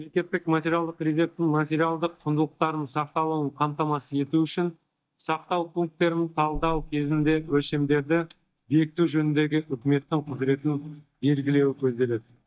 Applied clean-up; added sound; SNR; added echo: neural mask model DeepFilterNet 3.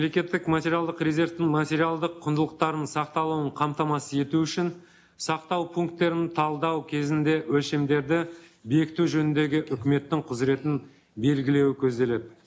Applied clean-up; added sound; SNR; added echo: none; none; none; none.